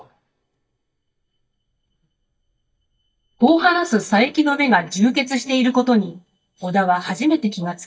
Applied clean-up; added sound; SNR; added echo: neural mask model DeepFilterNet 3.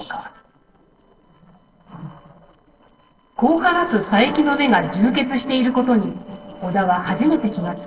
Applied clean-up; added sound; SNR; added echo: neural separator model SepFormer DNS4.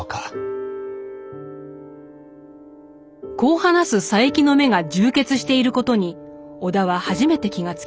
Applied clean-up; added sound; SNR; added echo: none; none; none; none.